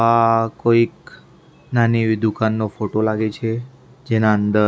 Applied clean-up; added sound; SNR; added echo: none; none; none; none.